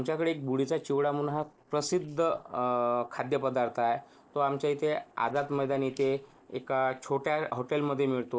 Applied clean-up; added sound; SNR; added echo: neural separator model SepFormer DNS4.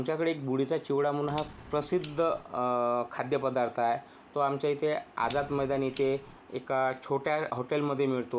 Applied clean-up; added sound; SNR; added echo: none; Clock; 18 dB; none.